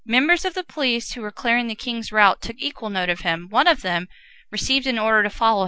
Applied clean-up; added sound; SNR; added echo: none; none; none; none.